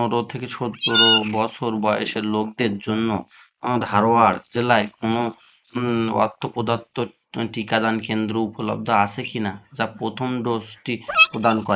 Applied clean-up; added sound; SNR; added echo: neural mask model Resemble Enhance denoiser.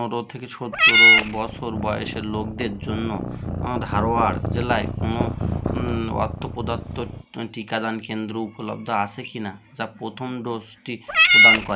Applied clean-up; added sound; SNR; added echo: none; Meow / Purr; -5 dB; none.